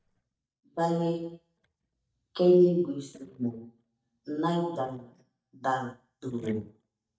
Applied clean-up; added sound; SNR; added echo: neural mask model DeepFilterNet 3.